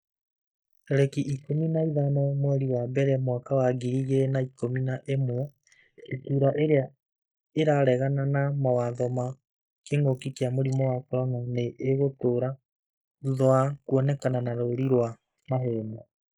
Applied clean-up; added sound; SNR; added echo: neural mask model Resemble Enhance denoiser.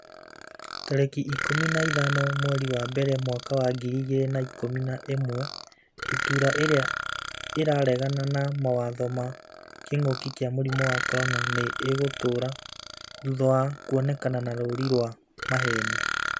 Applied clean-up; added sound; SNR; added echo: none; Burping, eructation; 6 dB; none.